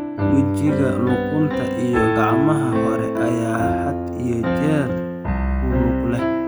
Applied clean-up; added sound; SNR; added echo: none; Piano; -2 dB; none.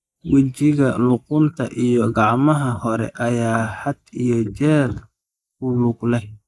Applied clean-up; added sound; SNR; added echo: neural mask model Resemble Enhance denoiser.